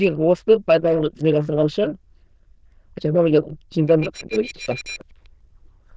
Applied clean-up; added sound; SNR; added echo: neural diffusion model UNIVERSE++.